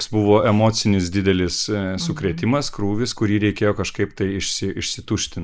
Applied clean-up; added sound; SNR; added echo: neural mask model Resemble Enhance denoiser.